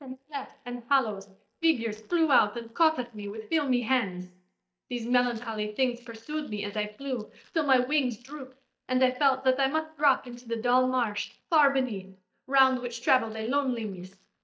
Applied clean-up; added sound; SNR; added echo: neural mask model DeepFilterNet 3.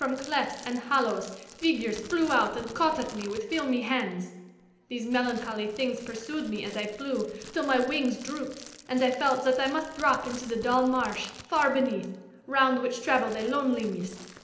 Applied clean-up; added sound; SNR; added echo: none; Crackle; 20 dB; reverberation time 0.8 s.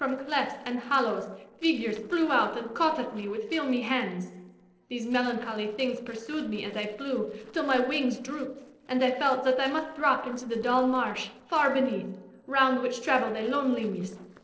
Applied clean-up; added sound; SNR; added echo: neural separator model SepFormer DNS4.